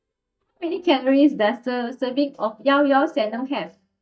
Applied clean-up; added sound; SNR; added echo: neural mask model DeepFilterNet 3.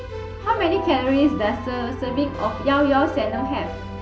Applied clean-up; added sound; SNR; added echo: none; Keyboard (musical); 10 dB; reverberation time 0.2 s.